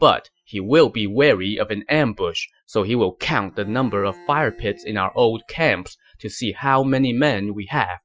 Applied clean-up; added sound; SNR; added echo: classical method Wiener filter.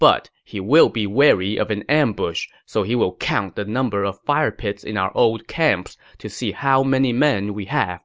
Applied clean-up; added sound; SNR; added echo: none; none; none; none.